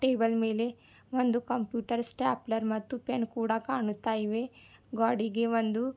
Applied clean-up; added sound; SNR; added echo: none; none; none; none.